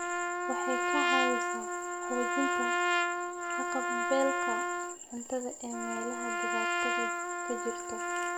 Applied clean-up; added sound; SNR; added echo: none; Trumpet; -5 dB; none.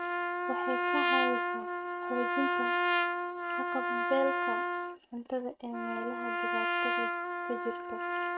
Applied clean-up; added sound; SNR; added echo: neural mask model RNNoise.